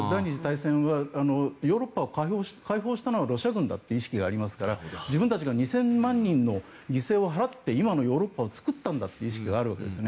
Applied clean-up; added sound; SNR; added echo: none; none; none; none.